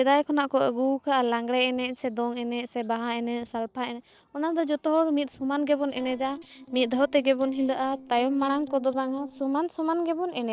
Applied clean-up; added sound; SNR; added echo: neural separator model SepFormer DNS4.